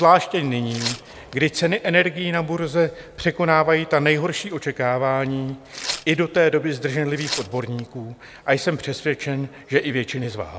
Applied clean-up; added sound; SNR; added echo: none; Tearing; 12 dB; none.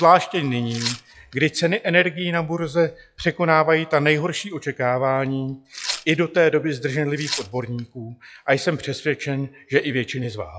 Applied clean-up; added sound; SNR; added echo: classical method log-MMSE.